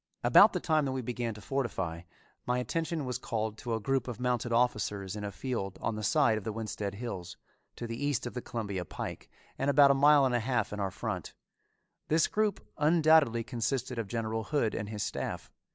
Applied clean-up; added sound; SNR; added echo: none; none; none; none.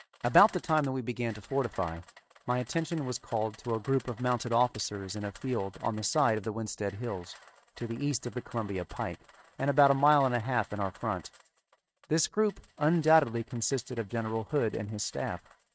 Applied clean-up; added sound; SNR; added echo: neural mask model RNNoise.